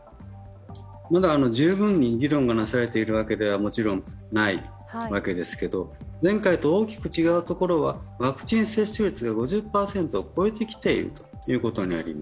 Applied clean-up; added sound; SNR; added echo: none; none; none; none.